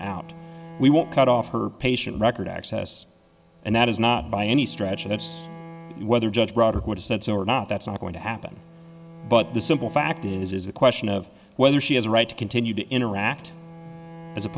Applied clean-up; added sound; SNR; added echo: none; Bowed string instrument; 20 dB; none.